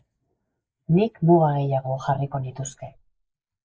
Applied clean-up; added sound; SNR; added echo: neural mask model Resemble Enhance denoiser.